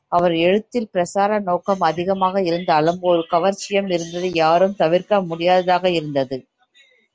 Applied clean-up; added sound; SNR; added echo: none; none; none; none.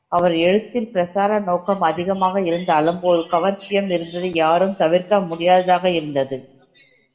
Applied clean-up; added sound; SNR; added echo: none; none; none; reverberation time 0.7 s.